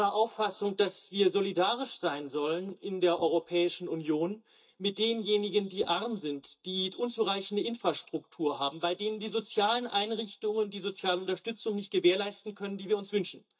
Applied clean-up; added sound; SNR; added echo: neural mask model DeepFilterNet 3.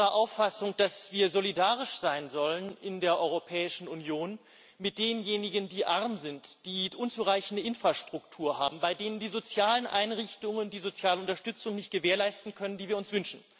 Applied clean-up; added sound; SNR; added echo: none; none; none; none.